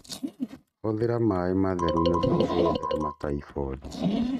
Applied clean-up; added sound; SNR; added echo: neural mask model RNNoise.